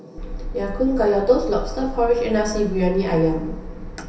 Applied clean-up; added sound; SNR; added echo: none; Car; 9 dB; reverberation time 0.3 s.